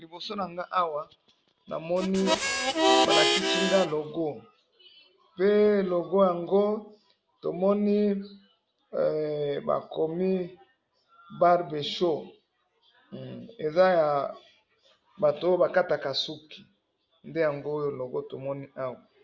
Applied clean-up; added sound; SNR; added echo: none; Harmonica; -3 dB; none.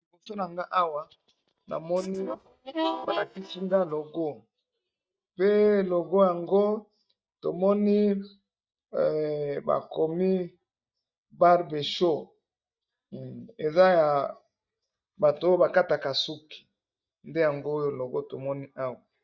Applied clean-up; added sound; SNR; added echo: neural mask model DeepFilterNet 3.